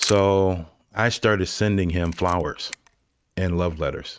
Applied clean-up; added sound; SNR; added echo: neural mask model RNNoise.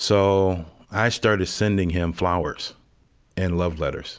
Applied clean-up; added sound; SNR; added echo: none; none; none; none.